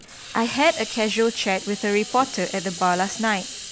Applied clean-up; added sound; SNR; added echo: none; Hiss; 12 dB; none.